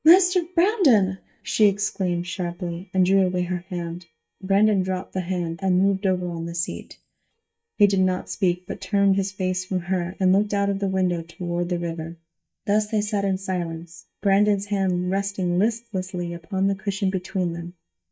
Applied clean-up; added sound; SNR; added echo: neural mask model DeepFilterNet 3.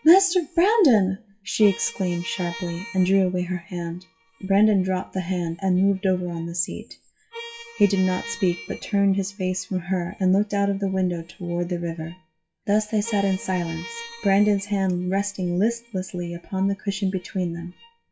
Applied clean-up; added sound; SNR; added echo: classical method WPE with log-MMSE.